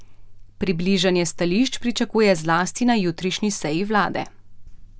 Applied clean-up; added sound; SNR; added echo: none; none; none; none.